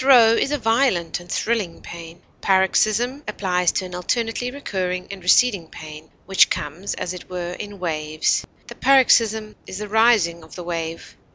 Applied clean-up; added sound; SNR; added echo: none; none; none; none.